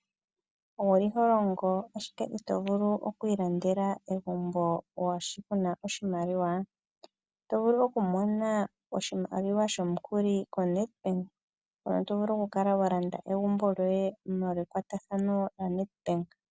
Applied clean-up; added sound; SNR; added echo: none; none; none; none.